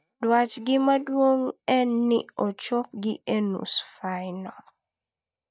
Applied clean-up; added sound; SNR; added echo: neural mask model DeepFilterNet 3.